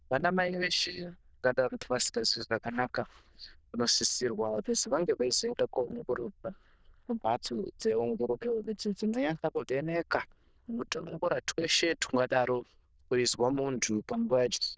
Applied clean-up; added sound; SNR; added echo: neural diffusion model UNIVERSE++.